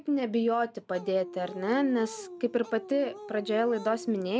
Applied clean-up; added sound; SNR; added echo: none; Dog; 15 dB; none.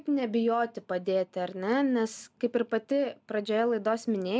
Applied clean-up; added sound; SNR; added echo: none; none; none; none.